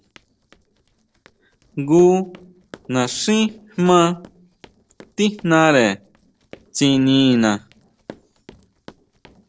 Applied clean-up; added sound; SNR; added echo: neural separator model SepFormer DNS4.